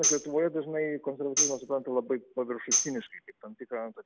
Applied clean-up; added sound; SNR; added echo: none; Tambourine; 1 dB; none.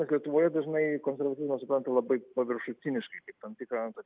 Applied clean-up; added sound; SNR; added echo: none; none; none; none.